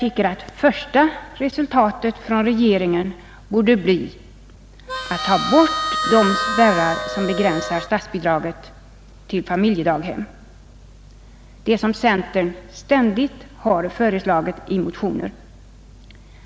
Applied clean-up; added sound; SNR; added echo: none; Harmonica; 4 dB; none.